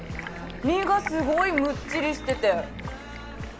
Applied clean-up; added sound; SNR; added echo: none; Stream; 12 dB; none.